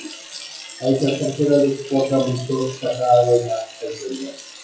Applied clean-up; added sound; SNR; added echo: classical method WPE with log-MMSE.